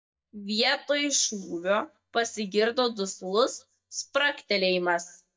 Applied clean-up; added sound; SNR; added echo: neural mask model DeepFilterNet 3.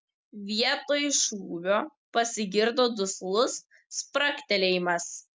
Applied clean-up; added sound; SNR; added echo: none; none; none; none.